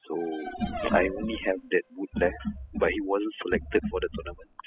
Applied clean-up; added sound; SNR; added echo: classical method spectral subtraction.